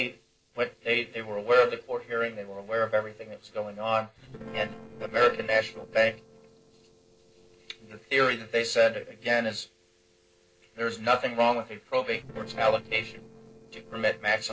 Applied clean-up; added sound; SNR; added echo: neural separator model SepFormer DNS4.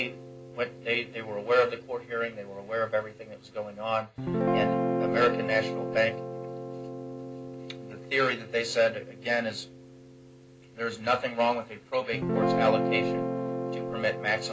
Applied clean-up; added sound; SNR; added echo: none; Guitar; 3 dB; reverberation time 0.2 s.